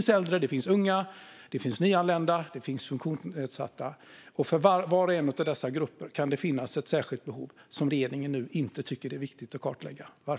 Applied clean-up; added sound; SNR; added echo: neural mask model Resemble Enhance denoiser.